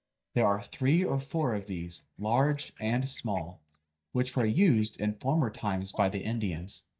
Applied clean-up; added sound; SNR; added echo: neural mask model DeepFilterNet 3.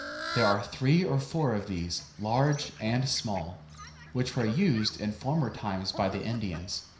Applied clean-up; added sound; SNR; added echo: none; Fowl; 13 dB; reverberation time 0.5 s.